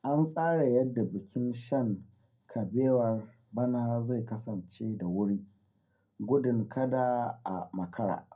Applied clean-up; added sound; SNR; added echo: none; none; none; reverberation time 0.2 s.